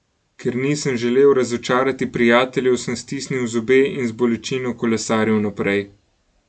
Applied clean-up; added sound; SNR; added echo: none; none; none; none.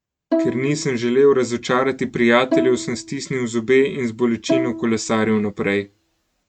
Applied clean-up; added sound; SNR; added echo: neural mask model RNNoise.